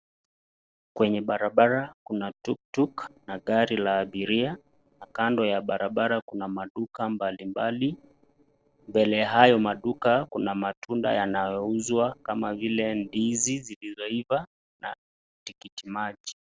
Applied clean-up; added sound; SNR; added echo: neural separator model SepFormer DNS4.